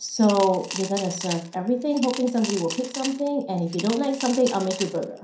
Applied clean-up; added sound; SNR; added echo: none; Coin (dropping) / Glass; 12 dB; reverberation time 0.5 s.